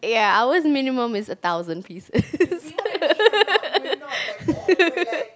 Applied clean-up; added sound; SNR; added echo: none; none; none; none.